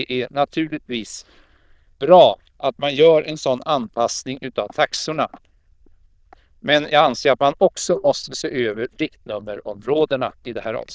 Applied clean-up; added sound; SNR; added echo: neural diffusion model UNIVERSE++.